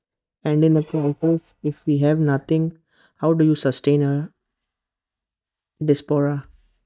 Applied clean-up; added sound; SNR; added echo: neural mask model DeepFilterNet 3.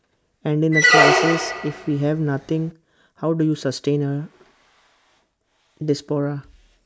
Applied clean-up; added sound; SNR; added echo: none; Squeak; -5 dB; none.